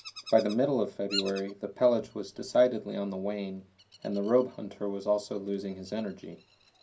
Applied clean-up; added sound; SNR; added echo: none; Bird vocalization, bird call, bird song; 16 dB; reverberation time 0.3 s.